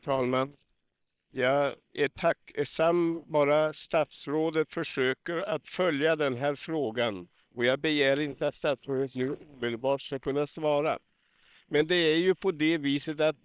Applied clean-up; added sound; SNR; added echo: neural separator model SepFormer WHAM!.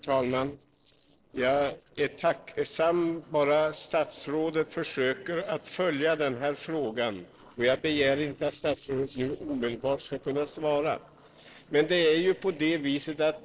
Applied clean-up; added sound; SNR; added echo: neural separator model SepFormer DNS4.